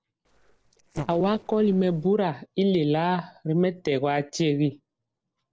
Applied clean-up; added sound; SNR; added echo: neural separator model SepFormer DNS4.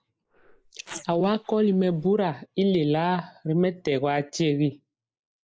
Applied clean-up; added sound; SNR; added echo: neural mask model Resemble Enhance denoiser.